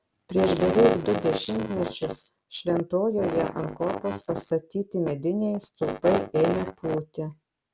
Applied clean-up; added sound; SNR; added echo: none; none; none; none.